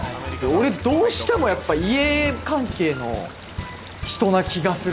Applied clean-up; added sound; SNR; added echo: none; Stream; 18 dB; none.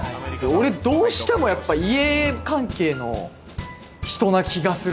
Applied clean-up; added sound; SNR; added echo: none; none; none; none.